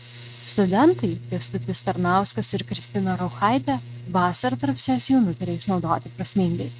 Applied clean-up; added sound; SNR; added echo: neural mask model RNNoise.